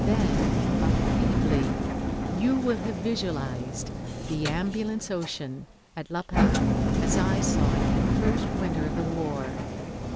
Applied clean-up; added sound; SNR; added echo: none; Engine; -5 dB; none.